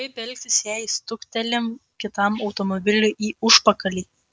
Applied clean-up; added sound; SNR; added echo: none; none; none; none.